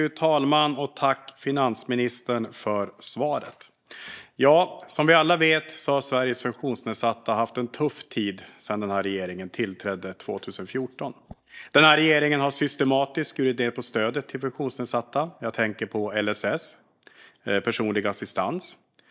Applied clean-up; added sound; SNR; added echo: neural mask model DeepFilterNet 3.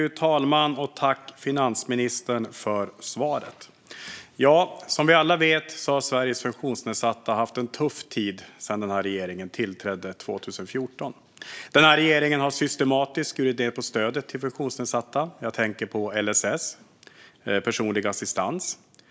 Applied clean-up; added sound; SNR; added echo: none; none; none; none.